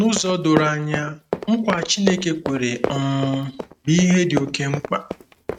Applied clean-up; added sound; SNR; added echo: neural mask model RNNoise.